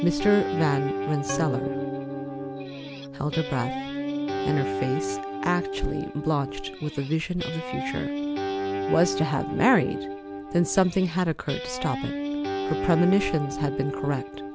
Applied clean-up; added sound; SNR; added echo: none; Organ + Guitar; 3 dB; none.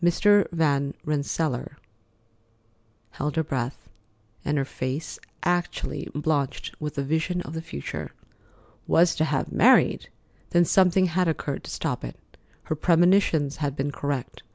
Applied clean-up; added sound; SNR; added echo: none; none; none; none.